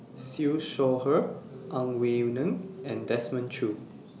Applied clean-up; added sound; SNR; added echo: none; none; none; none.